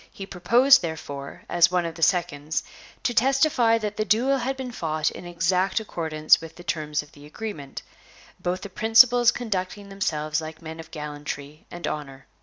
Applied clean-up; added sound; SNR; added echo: none; none; none; none.